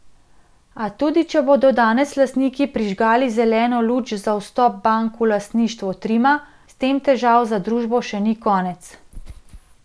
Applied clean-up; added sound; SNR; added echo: none; none; none; none.